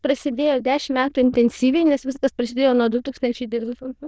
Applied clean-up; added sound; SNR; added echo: neural diffusion model UNIVERSE++.